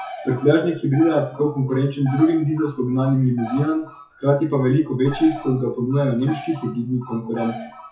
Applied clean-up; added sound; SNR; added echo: classical method WPE with log-MMSE.